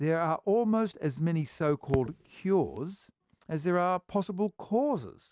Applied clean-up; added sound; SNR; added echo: none; Crackle; 13 dB; none.